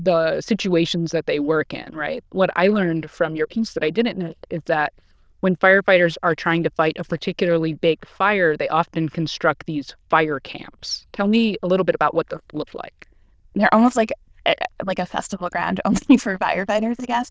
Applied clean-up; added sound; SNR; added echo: neural diffusion model UNIVERSE++.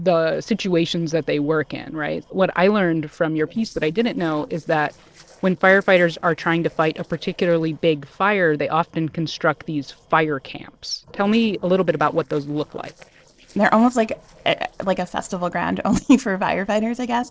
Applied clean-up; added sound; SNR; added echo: neural separator model SepFormer DNS4.